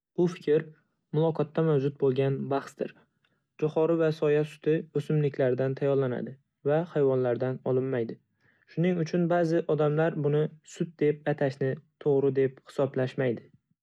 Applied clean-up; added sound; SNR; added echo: none; none; none; none.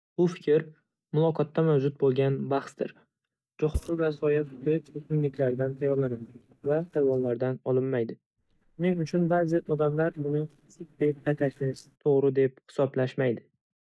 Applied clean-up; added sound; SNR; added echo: neural mask model DeepFilterNet 3.